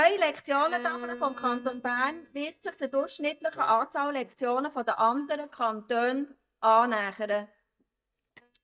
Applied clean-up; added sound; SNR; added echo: neural mask model DeepFilterNet 3.